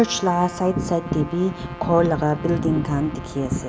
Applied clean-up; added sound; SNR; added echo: none; Trumpet; 16 dB; reverberation time 0.4 s.